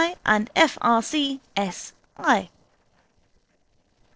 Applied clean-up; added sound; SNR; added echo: neural separator model SepFormer DNS4.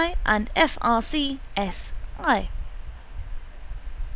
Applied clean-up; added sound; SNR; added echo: none; Wind; 4 dB; none.